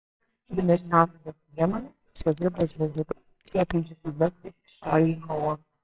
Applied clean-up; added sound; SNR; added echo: neural separator model SepFormer WHAMR!.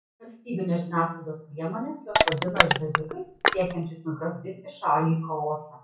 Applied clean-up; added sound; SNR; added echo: none; Crushing; -4 dB; reverberation time 0.6 s.